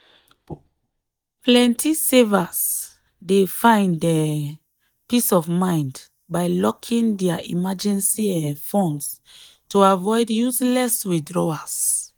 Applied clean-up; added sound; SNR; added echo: neural mask model DeepFilterNet 3.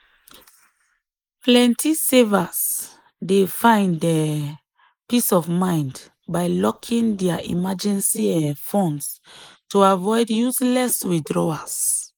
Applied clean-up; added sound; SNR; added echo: neural mask model Resemble Enhance denoiser.